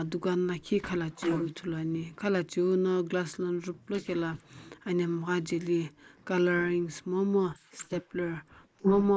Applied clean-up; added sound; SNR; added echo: neural mask model Resemble Enhance denoiser.